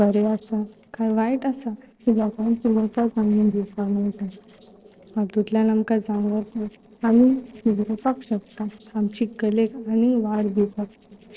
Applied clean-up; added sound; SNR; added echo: neural separator model SepFormer DNS4.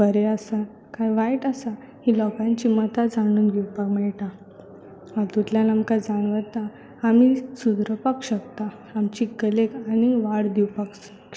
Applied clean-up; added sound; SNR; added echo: none; none; none; none.